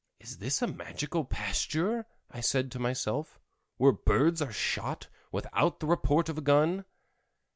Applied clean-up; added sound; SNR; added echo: none; none; none; none.